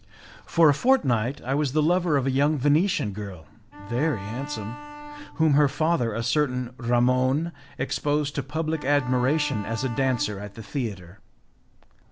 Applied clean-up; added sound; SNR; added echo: none; Bowed string instrument; 15 dB; none.